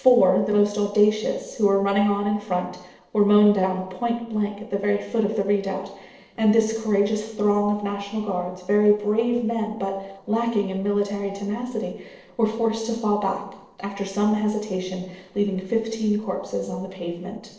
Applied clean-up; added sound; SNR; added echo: neural separator model SepFormer DNS4.